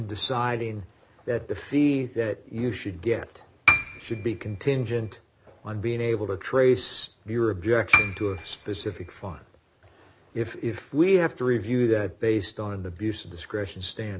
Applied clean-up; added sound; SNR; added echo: none; Piano; 0 dB; none.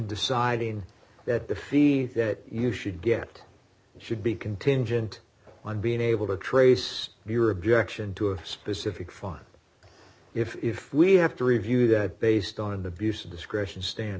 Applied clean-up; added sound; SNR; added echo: none; none; none; none.